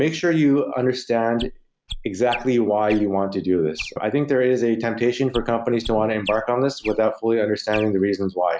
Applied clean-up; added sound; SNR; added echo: none; Chirp, tweet; 16 dB; none.